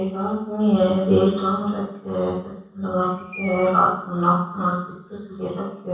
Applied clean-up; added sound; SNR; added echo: none; Screech; 20 dB; reverberation time 0.7 s.